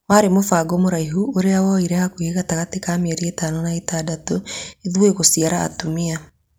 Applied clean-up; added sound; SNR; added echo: none; none; none; none.